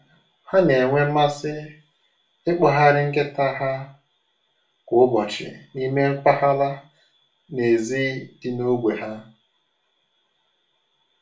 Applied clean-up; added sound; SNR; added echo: none; none; none; reverberation time 0.3 s.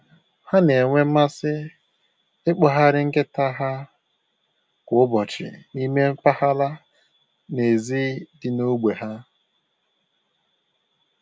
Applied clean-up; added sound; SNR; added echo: none; none; none; none.